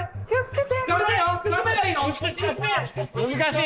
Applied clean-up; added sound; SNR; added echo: neural mask model Resemble Enhance denoiser.